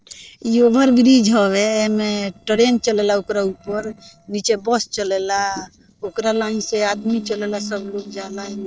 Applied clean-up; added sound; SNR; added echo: neural separator model SepFormer DNS4.